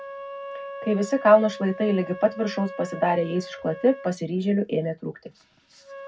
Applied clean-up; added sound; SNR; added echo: none; Wind instrument, woodwind instrument; 15 dB; reverberation time 0.4 s.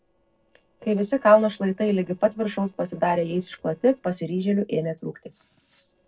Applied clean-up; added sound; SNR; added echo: neural separator model SepFormer DNS4.